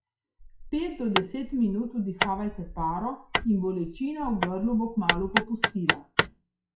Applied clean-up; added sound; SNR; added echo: classical method WPE with log-MMSE.